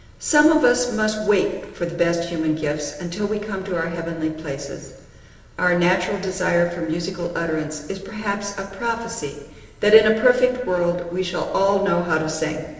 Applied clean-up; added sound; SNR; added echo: none; none; none; reverberation time 1.4 s.